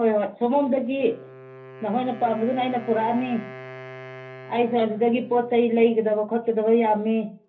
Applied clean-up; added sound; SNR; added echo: none; Wind instrument, woodwind instrument; 19 dB; reverberation time 0.3 s.